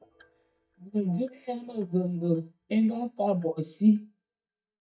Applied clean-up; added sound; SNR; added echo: neural mask model DeepFilterNet 3.